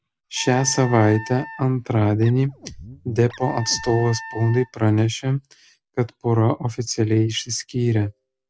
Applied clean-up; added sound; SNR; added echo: none; Guitar + Wind instrument, woodwind instrument; 15 dB; none.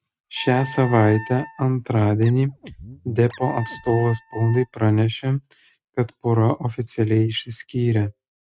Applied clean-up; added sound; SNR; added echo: neural mask model RNNoise.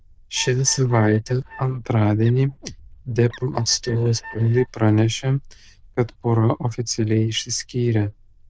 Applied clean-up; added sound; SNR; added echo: neural diffusion model UNIVERSE++.